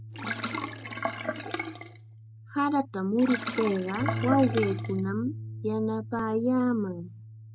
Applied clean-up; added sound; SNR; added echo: none; Bass guitar + Sink (filling or washing); 6 dB; none.